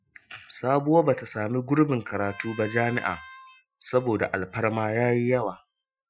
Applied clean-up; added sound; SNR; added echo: classical method Wiener filter.